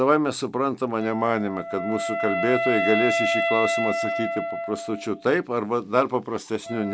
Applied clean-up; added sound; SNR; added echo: none; Wind instrument, woodwind instrument; 3 dB; none.